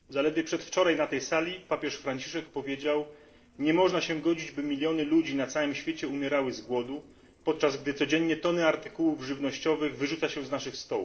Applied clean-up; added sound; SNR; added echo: neural separator model SepFormer DNS4.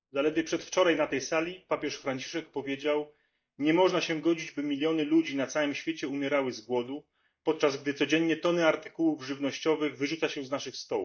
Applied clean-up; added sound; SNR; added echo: neural mask model DeepFilterNet 3.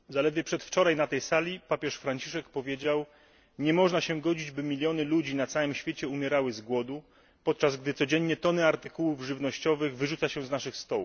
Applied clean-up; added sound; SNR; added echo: none; none; none; none.